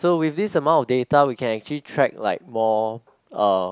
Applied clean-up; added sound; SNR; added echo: none; none; none; none.